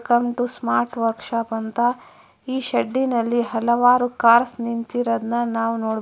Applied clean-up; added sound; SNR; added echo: none; none; none; none.